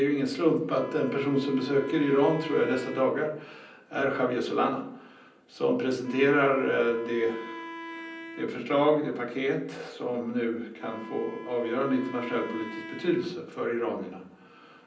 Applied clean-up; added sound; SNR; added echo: none; Wind instrument, woodwind instrument; 15 dB; reverberation time 0.6 s.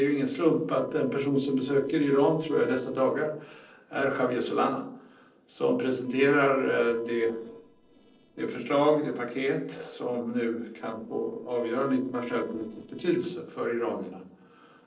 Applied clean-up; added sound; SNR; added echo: neural separator model SepFormer DNS4.